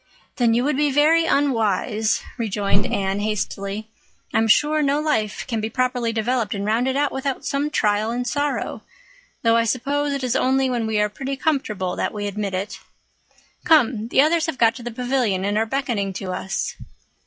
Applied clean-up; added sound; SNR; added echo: classical method log-MMSE.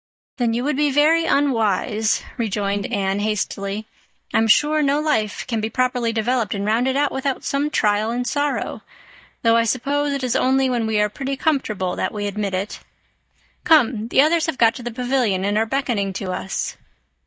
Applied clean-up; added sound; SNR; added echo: neural mask model DeepFilterNet 3.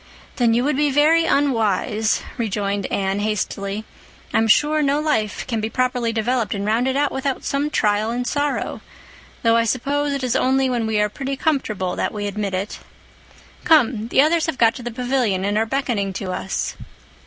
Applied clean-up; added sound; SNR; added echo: none; none; none; none.